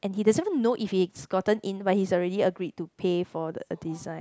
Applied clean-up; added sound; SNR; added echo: none; none; none; none.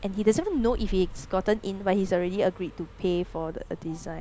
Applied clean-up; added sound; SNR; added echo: none; Car passing by; 11 dB; none.